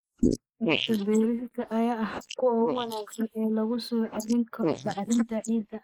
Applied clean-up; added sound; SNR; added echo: neural mask model Resemble Enhance denoiser.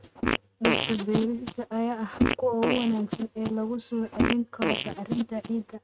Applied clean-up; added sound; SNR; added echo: neural mask model RNNoise.